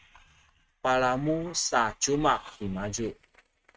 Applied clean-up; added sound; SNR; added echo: neural mask model RNNoise.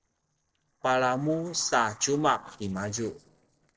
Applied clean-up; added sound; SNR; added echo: neural separator model SepFormer DNS4.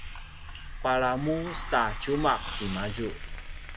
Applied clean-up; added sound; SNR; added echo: none; Hiss; 7 dB; none.